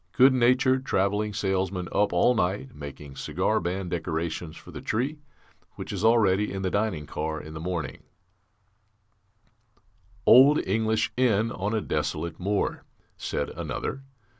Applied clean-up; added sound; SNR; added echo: none; none; none; none.